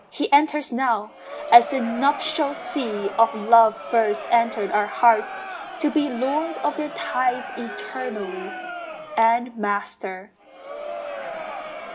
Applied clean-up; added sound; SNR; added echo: none; Crowd; 11 dB; reverberation time 0.3 s.